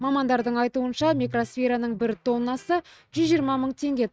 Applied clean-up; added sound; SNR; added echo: neural mask model RNNoise.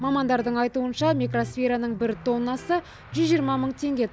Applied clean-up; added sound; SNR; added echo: none; Electric guitar; 13 dB; none.